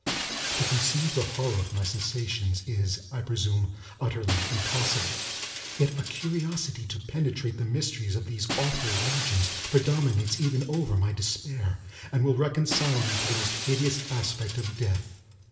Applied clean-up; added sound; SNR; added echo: none; Shatter; 7 dB; reverberation time 2.1 s.